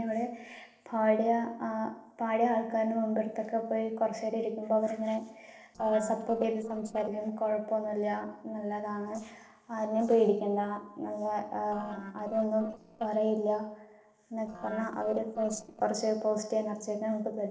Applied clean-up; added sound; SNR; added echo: neural separator model SepFormer DNS4.